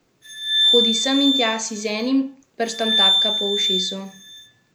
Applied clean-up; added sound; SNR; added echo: none; Glass; -2 dB; none.